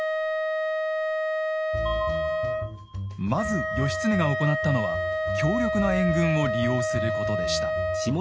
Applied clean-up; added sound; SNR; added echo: none; Wind instrument, woodwind instrument; -1 dB; none.